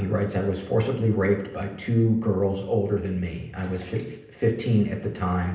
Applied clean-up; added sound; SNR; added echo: none; none; none; reverberation time 0.8 s.